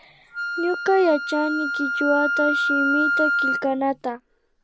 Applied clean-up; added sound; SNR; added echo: none; Wind instrument, woodwind instrument; 1 dB; none.